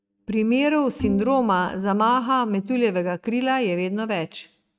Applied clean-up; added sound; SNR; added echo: neural mask model RNNoise.